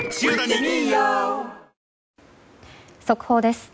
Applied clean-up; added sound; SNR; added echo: none; none; none; none.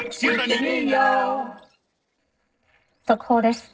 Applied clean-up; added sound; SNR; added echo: neural separator model SepFormer DNS4.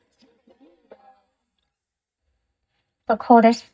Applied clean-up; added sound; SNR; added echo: neural mask model DeepFilterNet 3.